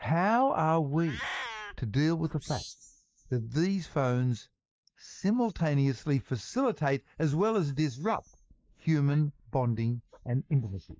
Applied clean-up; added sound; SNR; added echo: neural mask model Resemble Enhance denoiser.